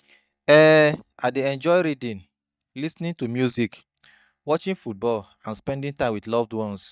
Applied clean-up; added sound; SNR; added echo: neural mask model DeepFilterNet 3.